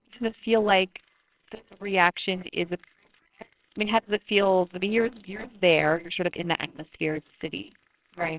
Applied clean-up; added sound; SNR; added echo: neural separator model SepFormer WHAMR!.